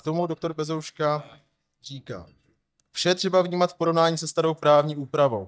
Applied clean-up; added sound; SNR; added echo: neural mask model DeepFilterNet 3.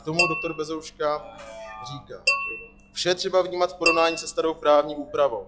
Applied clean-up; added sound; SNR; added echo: classical method log-MMSE.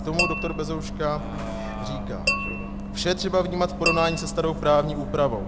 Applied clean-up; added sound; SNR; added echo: none; Bus + Tap / Glass; 3 dB; none.